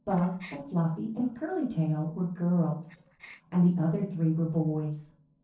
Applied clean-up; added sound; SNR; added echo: neural separator model SepFormer DNS4.